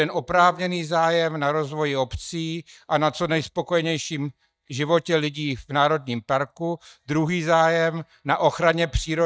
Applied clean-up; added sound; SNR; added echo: neural mask model DeepFilterNet 3.